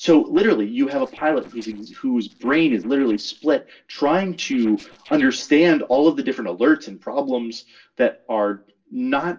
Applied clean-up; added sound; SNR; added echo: neural separator model SepFormer DNS4.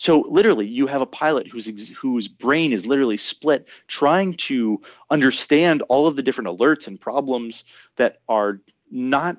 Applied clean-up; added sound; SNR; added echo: none; none; none; none.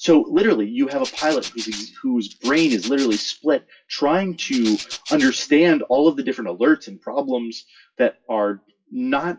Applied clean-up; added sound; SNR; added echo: classical method WPE with log-MMSE.